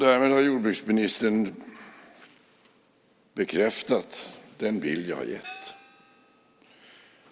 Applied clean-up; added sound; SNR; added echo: none; Gong; 18 dB; none.